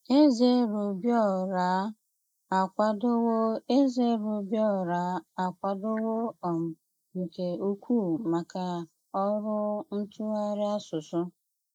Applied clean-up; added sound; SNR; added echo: neural mask model Resemble Enhance denoiser.